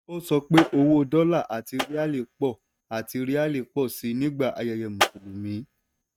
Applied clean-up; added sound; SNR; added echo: neural mask model RNNoise.